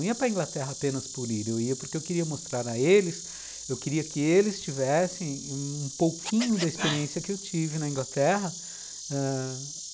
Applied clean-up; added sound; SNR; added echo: none; Insect + Scratching (performance technique); 10 dB; none.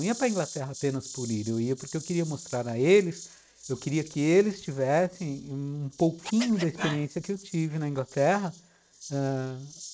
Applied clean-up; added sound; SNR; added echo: neural mask model RNNoise.